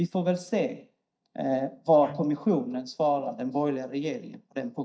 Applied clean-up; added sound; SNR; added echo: neural mask model DeepFilterNet 3.